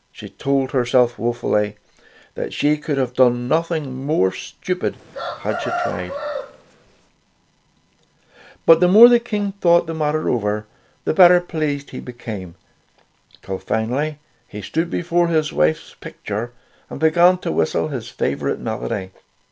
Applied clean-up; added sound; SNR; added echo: none; Chicken, rooster; 7 dB; none.